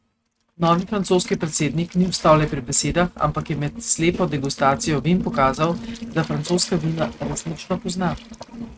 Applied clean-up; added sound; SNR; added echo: neural mask model RNNoise.